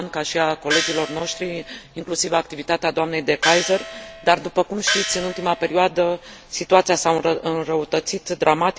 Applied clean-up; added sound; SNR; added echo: none; Gong; 5 dB; none.